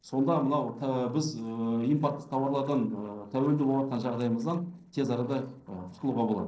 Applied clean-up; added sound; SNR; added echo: neural separator model SepFormer DNS4.